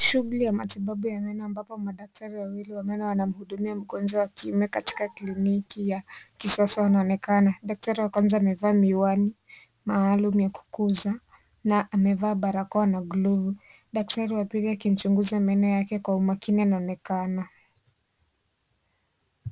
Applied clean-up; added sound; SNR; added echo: none; none; none; none.